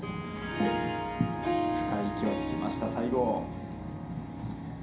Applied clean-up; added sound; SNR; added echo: none; Harp; 1 dB; reverberation time 0.5 s.